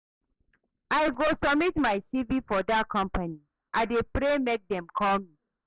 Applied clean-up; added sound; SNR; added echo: none; none; none; none.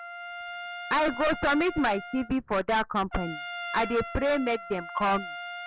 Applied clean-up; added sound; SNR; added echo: none; Trumpet; 11 dB; none.